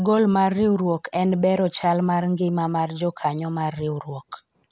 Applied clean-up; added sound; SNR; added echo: none; none; none; none.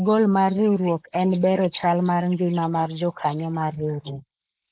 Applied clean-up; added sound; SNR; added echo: neural mask model Resemble Enhance denoiser.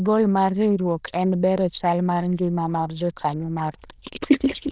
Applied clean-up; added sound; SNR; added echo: neural diffusion model UNIVERSE++.